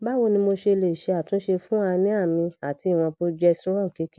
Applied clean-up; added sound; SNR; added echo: none; none; none; none.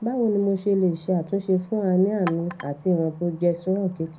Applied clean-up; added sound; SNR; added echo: none; Chink, clink; 15 dB; reverberation time 0.4 s.